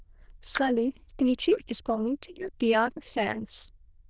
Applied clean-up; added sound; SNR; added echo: neural diffusion model UNIVERSE++.